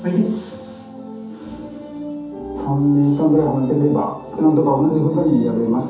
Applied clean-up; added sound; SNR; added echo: none; none; none; reverberation time 0.5 s.